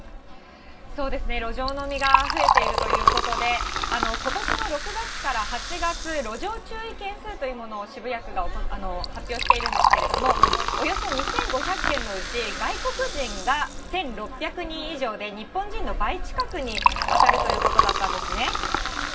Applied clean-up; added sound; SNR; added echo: none; Liquid; -4 dB; reverberation time 0.2 s.